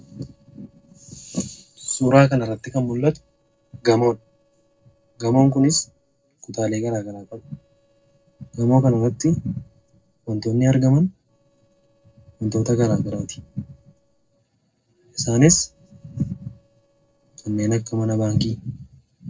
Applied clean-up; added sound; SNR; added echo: neural separator model SepFormer DNS4.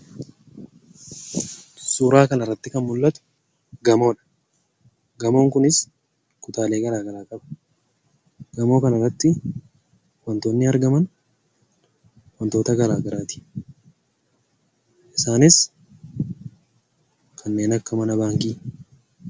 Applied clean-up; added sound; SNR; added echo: none; none; none; none.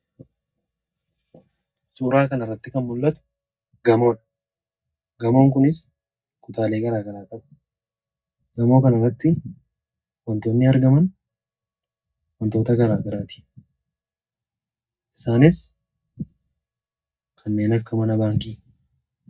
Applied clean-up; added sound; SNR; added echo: neural mask model DeepFilterNet 3.